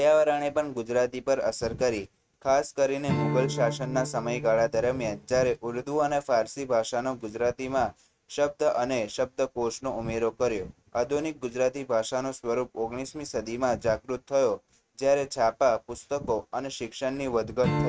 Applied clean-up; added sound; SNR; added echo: neural mask model RNNoise.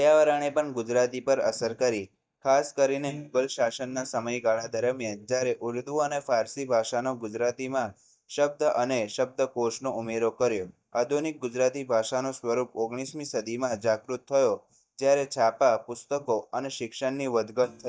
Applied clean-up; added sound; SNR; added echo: neural mask model DeepFilterNet 3.